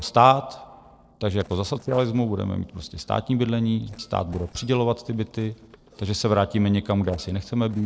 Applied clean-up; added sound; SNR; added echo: neural separator model SepFormer DNS4.